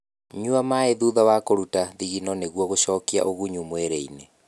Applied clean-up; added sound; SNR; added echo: none; none; none; none.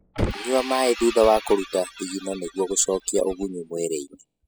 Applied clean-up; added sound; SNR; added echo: classical method spectral subtraction.